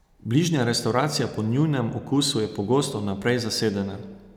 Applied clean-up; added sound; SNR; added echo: none; none; none; none.